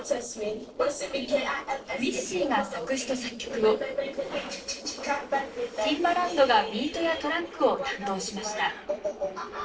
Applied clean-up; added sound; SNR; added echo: neural separator model SepFormer DNS4.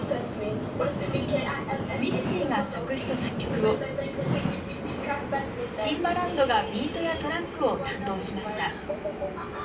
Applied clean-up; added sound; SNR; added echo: none; Subway, metro, underground; 3 dB; reverberation time 0.3 s.